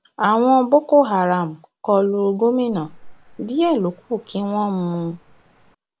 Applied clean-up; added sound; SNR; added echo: none; Cricket; 15 dB; none.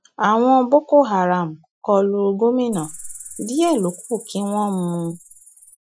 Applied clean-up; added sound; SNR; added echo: classical method Wiener filter.